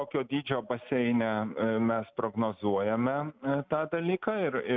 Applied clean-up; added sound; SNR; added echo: none; none; none; none.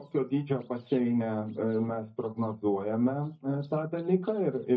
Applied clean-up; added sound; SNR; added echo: neural mask model DeepFilterNet 3.